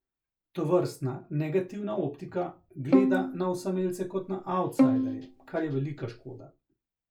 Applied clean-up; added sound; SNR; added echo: none; Bowed string instrument; -2 dB; none.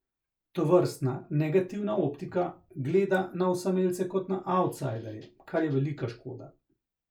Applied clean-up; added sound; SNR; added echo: none; none; none; none.